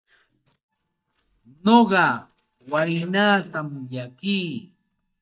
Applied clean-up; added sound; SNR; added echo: neural mask model DeepFilterNet 3.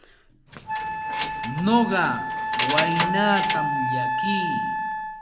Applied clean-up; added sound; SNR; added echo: none; Keys jangling + Wind instrument, woodwind instrument; -1 dB; none.